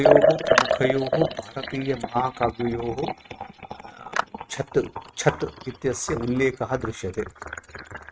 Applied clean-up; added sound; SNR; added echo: neural mask model RNNoise.